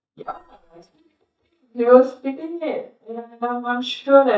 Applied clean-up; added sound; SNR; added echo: neural mask model DeepFilterNet 3.